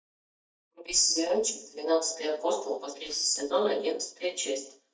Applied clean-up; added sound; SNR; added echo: neural mask model DeepFilterNet 3.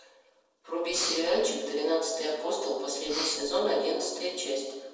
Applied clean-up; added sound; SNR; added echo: neural separator model SepFormer DNS4.